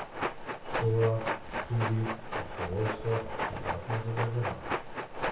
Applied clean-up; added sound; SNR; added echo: none; Train; 2 dB; reverberation time 0.6 s.